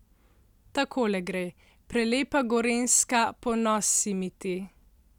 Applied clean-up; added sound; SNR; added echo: none; none; none; none.